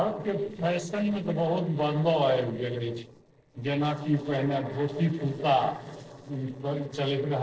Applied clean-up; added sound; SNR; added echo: neural separator model SepFormer DNS4.